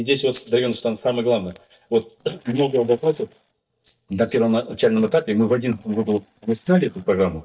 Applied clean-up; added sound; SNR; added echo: neural mask model DeepFilterNet 3.